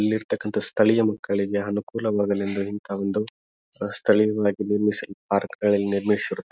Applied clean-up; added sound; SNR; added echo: none; none; none; none.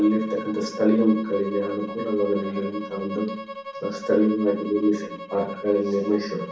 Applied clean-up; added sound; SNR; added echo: none; Bowed string instrument; 12 dB; reverberation time 0.6 s.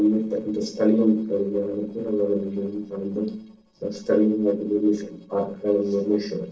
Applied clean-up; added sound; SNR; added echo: neural separator model SepFormer DNS4.